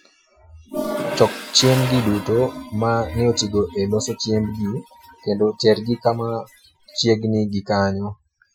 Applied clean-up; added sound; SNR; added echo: classical method Wiener filter.